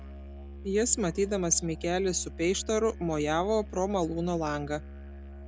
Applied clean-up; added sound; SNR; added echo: none; Musical instrument; 13 dB; none.